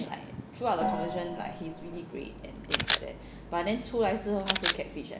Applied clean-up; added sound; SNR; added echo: none; Gong + Camera; 0 dB; none.